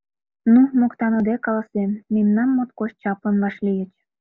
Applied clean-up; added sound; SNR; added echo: none; none; none; none.